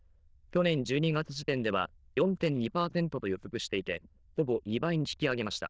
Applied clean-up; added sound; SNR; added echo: neural diffusion model UNIVERSE++.